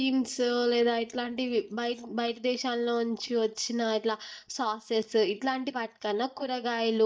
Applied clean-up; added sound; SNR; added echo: neural mask model DeepFilterNet 3.